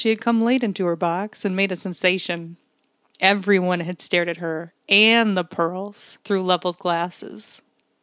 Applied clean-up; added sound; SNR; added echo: none; none; none; none.